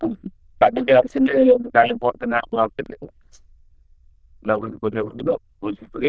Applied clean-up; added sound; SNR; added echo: neural diffusion model UNIVERSE++.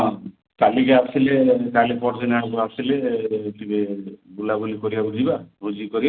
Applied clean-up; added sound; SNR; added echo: none; none; none; none.